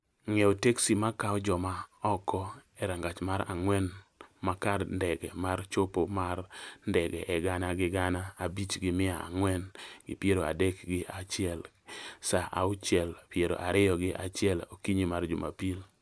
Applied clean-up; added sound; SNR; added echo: none; none; none; none.